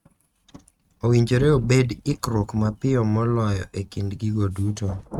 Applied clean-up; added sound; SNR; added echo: neural mask model RNNoise.